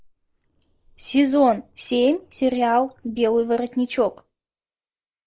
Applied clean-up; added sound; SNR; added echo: neural mask model Resemble Enhance denoiser.